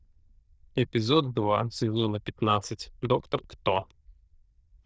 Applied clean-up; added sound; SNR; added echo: neural diffusion model UNIVERSE++.